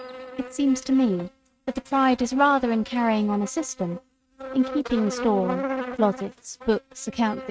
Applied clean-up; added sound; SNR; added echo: neural mask model RNNoise.